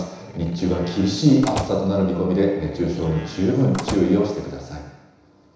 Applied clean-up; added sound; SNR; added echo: none; Slam; 13 dB; reverberation time 1.0 s.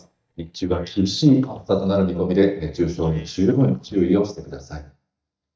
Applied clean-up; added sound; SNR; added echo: neural mask model DeepFilterNet 3.